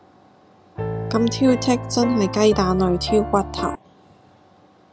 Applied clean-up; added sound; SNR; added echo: none; Piano; 6 dB; none.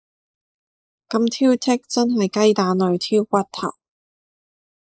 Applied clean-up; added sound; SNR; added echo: neural mask model Resemble Enhance denoiser.